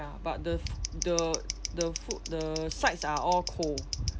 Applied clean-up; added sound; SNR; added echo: none; Scissors; 9 dB; none.